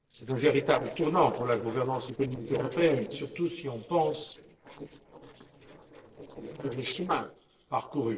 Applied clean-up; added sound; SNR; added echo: neural separator model SepFormer DNS4.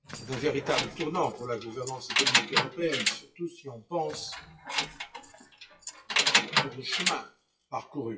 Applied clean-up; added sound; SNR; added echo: classical method WPE with log-MMSE.